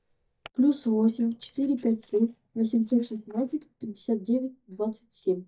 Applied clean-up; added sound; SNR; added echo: neural mask model DeepFilterNet 3.